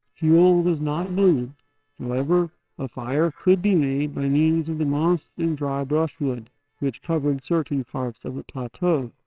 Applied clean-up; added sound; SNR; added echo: neural separator model SepFormer WHAMR!.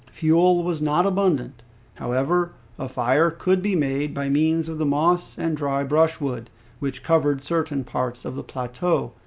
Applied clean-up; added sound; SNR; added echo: none; none; none; none.